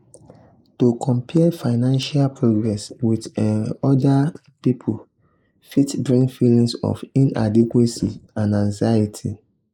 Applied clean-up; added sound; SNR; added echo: neural mask model Resemble Enhance denoiser.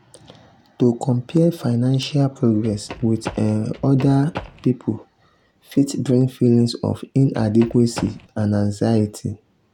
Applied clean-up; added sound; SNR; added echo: none; Run; 15 dB; none.